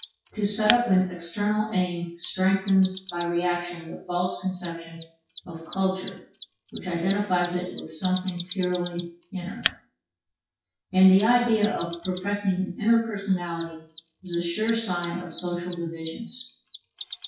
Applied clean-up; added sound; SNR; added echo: classical method WPE with log-MMSE.